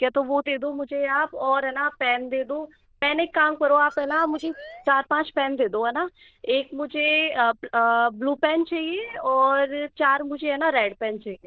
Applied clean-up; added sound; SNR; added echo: neural diffusion model UNIVERSE++.